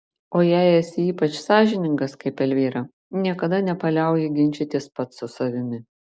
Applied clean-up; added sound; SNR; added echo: none; none; none; none.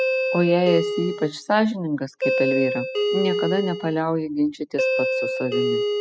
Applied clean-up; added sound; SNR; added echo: classical method spectral subtraction.